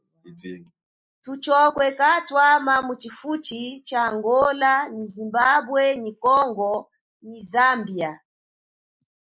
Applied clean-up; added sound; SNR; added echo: neural mask model Resemble Enhance denoiser.